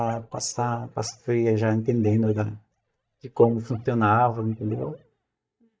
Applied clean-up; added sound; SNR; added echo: neural mask model DeepFilterNet 3.